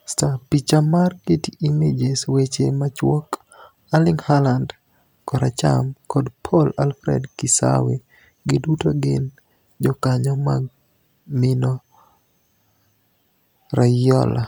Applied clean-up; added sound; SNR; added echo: none; none; none; none.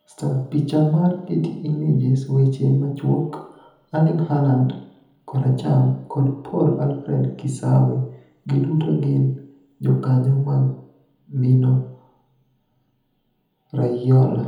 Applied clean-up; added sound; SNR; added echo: none; none; none; reverberation time 1.0 s.